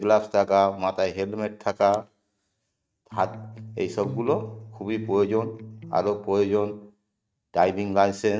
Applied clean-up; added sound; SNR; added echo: neural mask model RNNoise.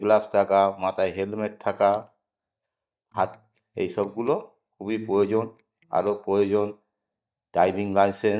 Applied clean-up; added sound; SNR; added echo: neural mask model DeepFilterNet 3.